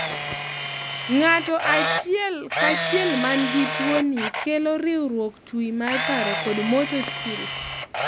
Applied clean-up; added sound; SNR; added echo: none; Camera; 0 dB; none.